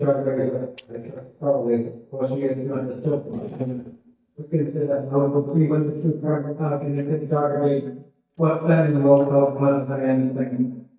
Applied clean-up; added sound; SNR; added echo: neural mask model DeepFilterNet 3.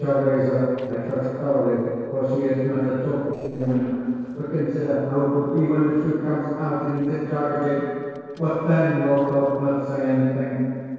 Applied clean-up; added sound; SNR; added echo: neural separator model SepFormer DNS4.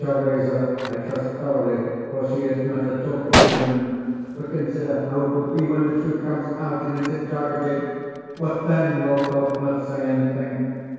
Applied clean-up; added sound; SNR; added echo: none; Gunshot, gunfire; 7 dB; reverberation time 2.0 s.